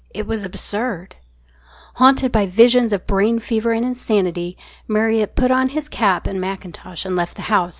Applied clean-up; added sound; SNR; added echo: none; none; none; none.